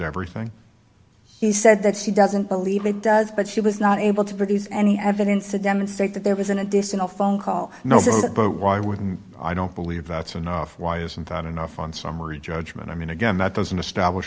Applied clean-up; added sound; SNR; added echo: none; none; none; none.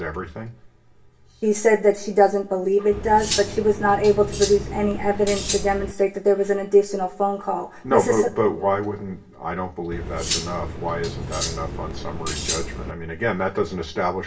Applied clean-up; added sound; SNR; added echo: none; Cutlery, silverware; 7 dB; reverberation time 0.2 s.